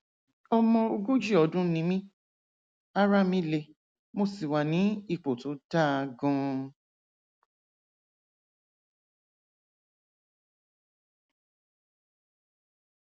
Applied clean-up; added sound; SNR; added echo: none; none; none; none.